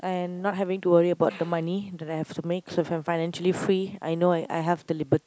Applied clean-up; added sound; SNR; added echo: none; none; none; none.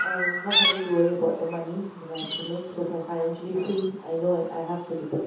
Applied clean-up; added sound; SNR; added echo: none; Chirp, tweet; 2 dB; reverberation time 0.7 s.